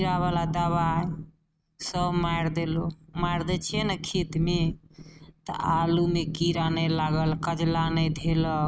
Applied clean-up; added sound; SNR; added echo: neural mask model RNNoise.